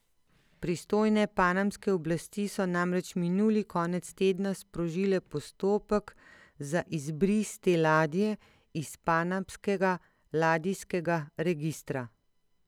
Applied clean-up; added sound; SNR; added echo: none; none; none; none.